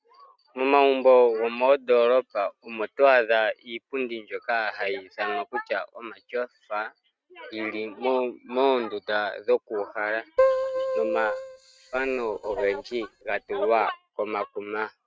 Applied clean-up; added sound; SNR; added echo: neural mask model RNNoise.